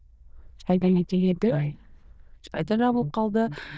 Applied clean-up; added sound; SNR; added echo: neural diffusion model UNIVERSE++.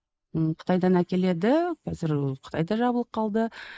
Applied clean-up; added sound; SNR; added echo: neural mask model Resemble Enhance denoiser.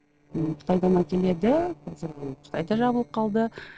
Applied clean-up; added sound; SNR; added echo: neural separator model SepFormer DNS4.